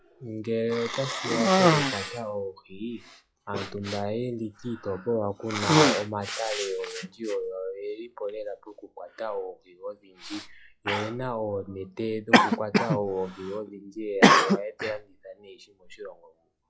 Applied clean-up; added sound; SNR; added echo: classical method log-MMSE.